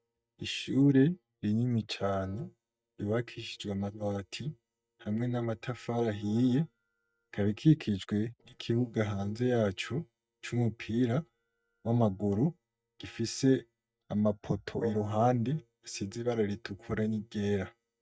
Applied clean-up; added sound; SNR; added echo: neural mask model DeepFilterNet 3.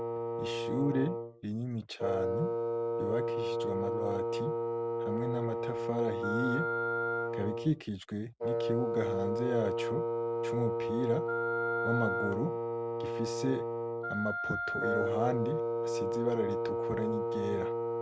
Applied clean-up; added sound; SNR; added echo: none; Wind instrument, woodwind instrument + Wind instrument, woodwind instrument; -3 dB; none.